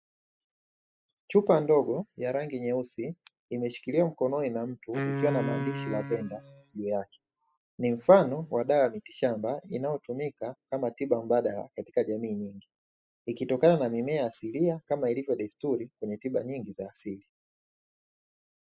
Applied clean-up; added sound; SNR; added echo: classical method spectral subtraction.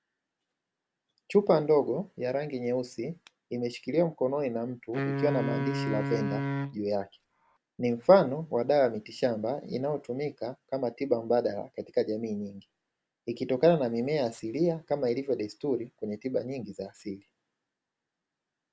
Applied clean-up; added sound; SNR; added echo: none; Wind instrument, woodwind instrument; 3 dB; none.